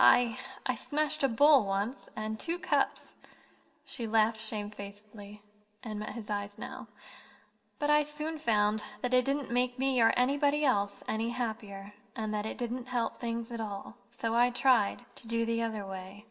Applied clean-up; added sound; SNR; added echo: none; none; none; reverberation time 0.6 s.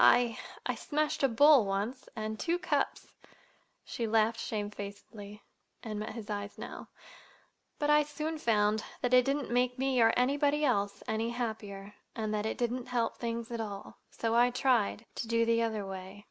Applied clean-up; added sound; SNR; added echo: none; none; none; none.